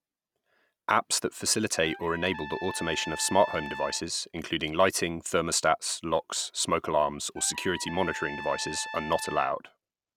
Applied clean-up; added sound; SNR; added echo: none; Trumpet; 12 dB; none.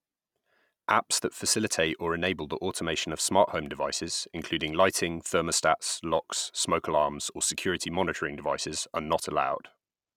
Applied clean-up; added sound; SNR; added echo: none; none; none; none.